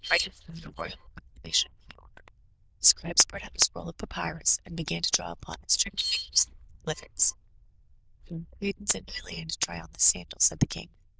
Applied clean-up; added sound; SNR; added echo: neural diffusion model UNIVERSE++.